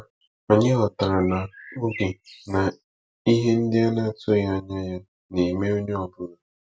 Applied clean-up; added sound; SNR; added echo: none; Bird; 19 dB; none.